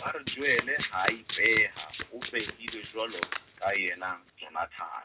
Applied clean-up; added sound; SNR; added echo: none; Domestic sounds, home sounds; 7 dB; reverberation time 0.2 s.